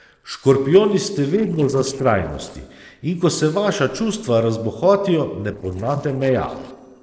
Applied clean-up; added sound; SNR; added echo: neural separator model SepFormer DNS4.